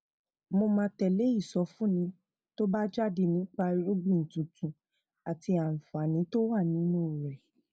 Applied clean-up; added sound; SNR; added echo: none; none; none; none.